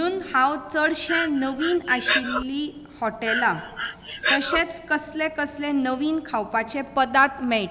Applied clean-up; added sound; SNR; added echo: none; Breathing; 2 dB; none.